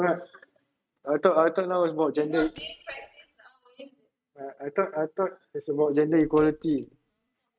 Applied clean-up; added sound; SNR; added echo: neural mask model RNNoise.